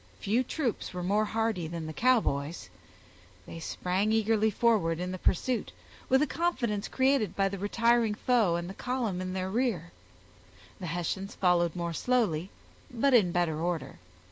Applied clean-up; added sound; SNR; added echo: none; none; none; none.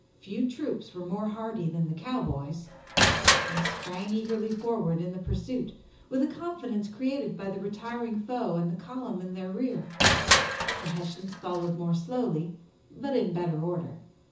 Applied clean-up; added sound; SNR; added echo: none; Crushing; -2 dB; reverberation time 0.6 s.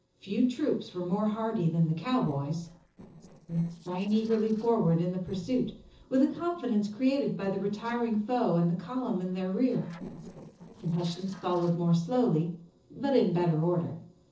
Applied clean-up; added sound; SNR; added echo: neural separator model SepFormer DNS4.